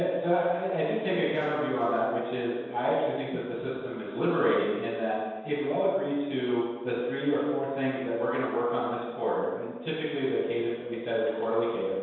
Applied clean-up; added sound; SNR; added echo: none; none; none; reverberation time 1.2 s.